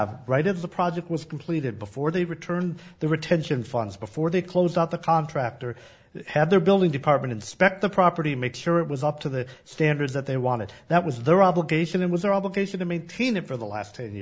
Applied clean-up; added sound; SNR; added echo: none; none; none; none.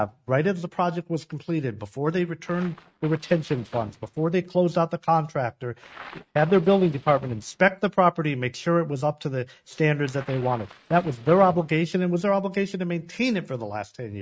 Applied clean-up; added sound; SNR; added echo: neural mask model RNNoise.